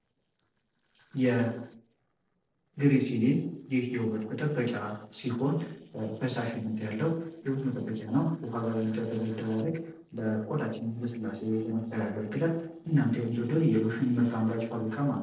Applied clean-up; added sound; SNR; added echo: neural separator model SepFormer DNS4.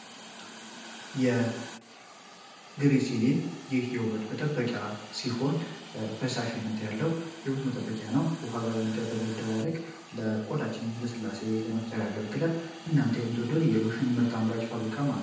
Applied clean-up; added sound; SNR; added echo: none; Hiss; 16 dB; reverberation time 0.9 s.